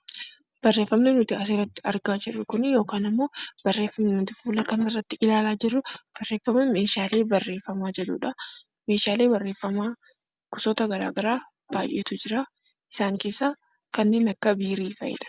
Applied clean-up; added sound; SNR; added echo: none; none; none; none.